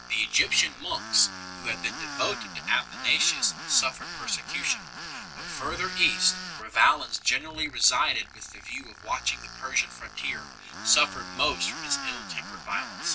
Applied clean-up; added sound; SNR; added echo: none; Tools; 11 dB; none.